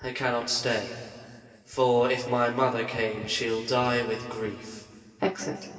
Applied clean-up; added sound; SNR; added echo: none; none; none; reverberation time 2.4 s.